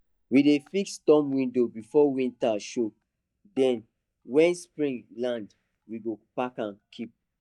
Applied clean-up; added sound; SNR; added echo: neural mask model DeepFilterNet 3.